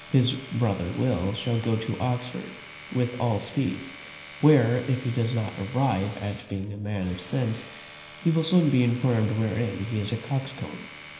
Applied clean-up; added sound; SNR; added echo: none; Domestic sounds, home sounds; 16 dB; reverberation time 0.9 s.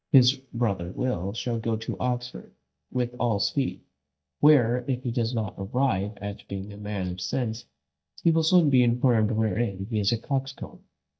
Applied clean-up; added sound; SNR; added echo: neural mask model DeepFilterNet 3.